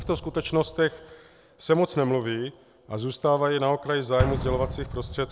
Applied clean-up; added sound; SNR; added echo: none; Explosion; 9 dB; none.